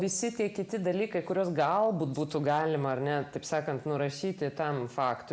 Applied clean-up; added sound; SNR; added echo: none; none; none; none.